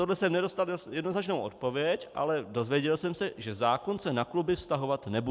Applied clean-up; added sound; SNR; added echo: none; none; none; none.